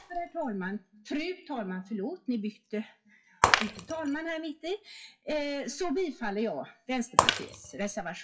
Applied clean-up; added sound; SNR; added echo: classical method WPE with log-MMSE.